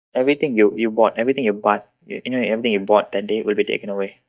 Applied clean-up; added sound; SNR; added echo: neural mask model DeepFilterNet 3.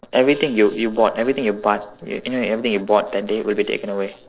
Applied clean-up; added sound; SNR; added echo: neural separator model SepFormer DNS4.